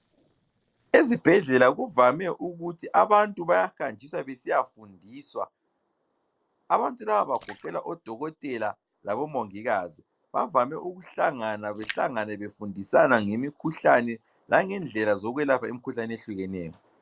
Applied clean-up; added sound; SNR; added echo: neural separator model SepFormer DNS4.